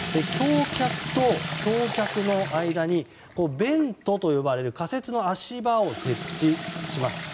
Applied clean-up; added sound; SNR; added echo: none; Sink (filling or washing) / Water tap, faucet; 6 dB; none.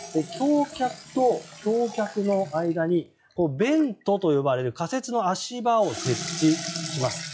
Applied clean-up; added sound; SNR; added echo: classical method log-MMSE.